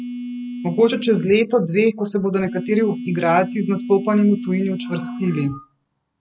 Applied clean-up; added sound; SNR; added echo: none; Telephone; 11 dB; none.